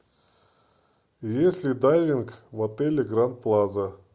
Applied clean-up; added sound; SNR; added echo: none; none; none; none.